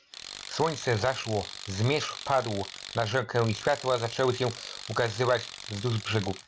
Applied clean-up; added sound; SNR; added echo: none; Tools; 13 dB; none.